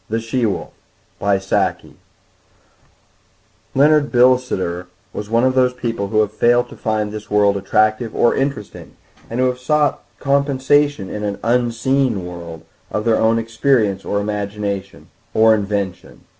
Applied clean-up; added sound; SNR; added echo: none; none; none; none.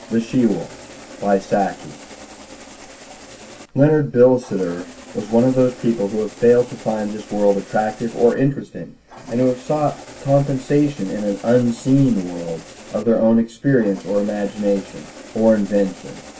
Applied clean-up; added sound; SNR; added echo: none; Engine starting; 20 dB; reverberation time 0.2 s.